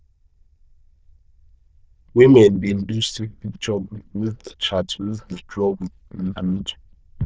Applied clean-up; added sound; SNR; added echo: neural diffusion model UNIVERSE++.